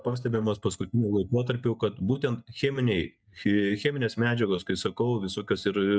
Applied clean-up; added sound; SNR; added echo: neural mask model DeepFilterNet 3.